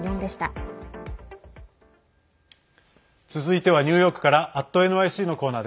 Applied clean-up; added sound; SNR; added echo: none; none; none; none.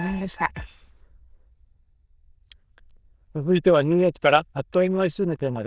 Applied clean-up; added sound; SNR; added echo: neural diffusion model UNIVERSE++.